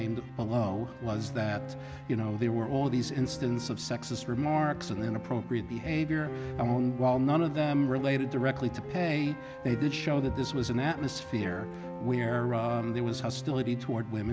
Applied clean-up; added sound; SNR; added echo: none; Piano; 10 dB; none.